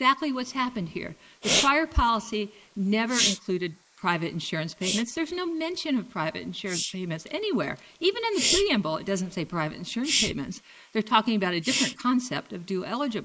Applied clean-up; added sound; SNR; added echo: neural mask model Resemble Enhance denoiser.